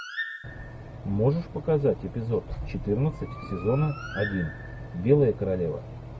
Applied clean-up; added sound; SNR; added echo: none; Bird; 15 dB; none.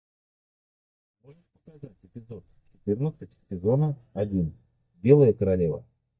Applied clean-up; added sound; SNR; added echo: neural mask model DeepFilterNet 3.